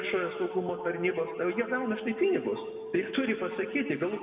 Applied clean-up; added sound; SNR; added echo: none; Telephone; 10 dB; reverberation time 1.7 s.